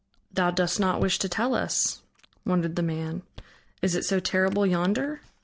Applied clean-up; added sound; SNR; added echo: none; Chewing, mastication; 20 dB; none.